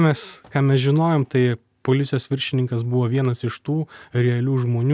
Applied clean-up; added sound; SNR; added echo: none; none; none; none.